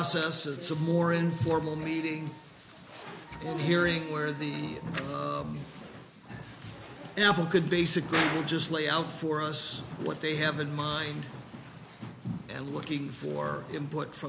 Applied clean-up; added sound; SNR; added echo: none; Wind instrument, woodwind instrument; 19 dB; none.